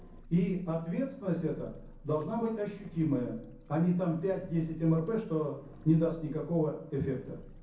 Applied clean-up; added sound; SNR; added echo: none; Engine; 20 dB; reverberation time 0.6 s.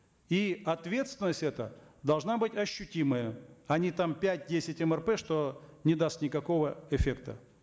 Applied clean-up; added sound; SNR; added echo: none; none; none; none.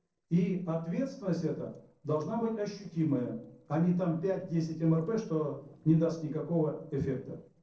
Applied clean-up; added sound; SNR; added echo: neural separator model SepFormer DNS4.